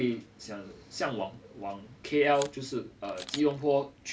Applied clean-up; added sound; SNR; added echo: none; Camera; 15 dB; none.